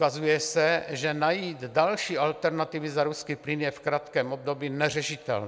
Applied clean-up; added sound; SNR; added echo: none; none; none; none.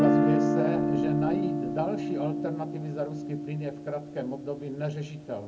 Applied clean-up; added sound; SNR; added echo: none; Guitar; -5 dB; reverberation time 0.3 s.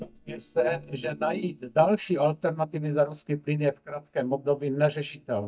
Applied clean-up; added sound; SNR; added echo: neural mask model DeepFilterNet 3.